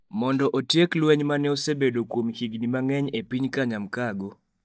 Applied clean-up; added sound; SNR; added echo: neural mask model DeepFilterNet 3.